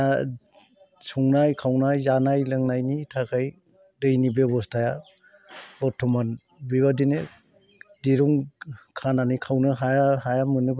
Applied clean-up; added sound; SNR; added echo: none; none; none; none.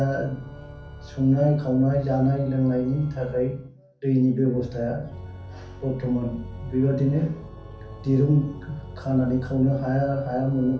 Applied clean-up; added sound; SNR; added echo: none; Organ; 16 dB; reverberation time 0.6 s.